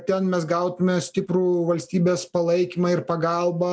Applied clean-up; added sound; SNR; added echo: none; none; none; none.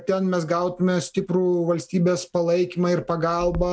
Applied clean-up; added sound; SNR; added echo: neural mask model RNNoise.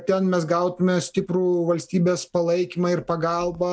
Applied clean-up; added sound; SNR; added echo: neural mask model DeepFilterNet 3.